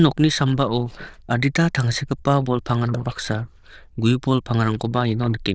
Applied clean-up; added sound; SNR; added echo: neural diffusion model UNIVERSE++.